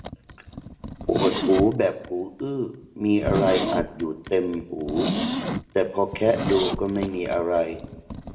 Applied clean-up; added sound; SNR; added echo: none; Zipper (clothing); 6 dB; reverberation time 0.7 s.